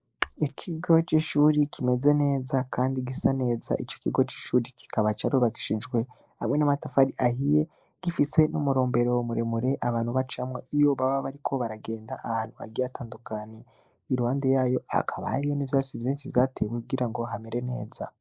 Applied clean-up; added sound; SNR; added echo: neural mask model Resemble Enhance denoiser.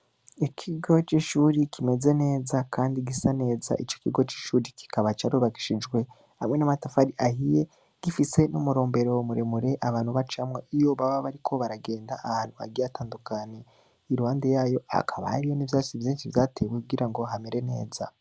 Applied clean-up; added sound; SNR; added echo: none; none; none; none.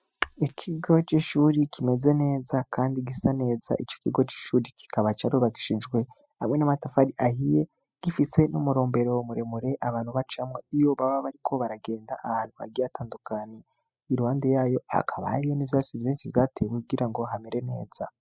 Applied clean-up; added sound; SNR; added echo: classical method spectral subtraction.